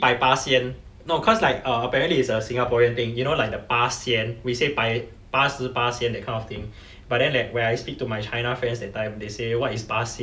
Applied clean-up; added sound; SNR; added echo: none; none; none; none.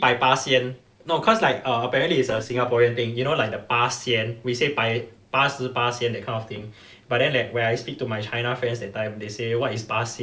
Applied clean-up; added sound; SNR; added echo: neural separator model SepFormer DNS4.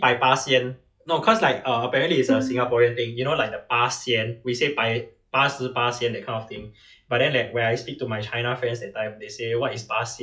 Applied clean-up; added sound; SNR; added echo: classical method log-MMSE.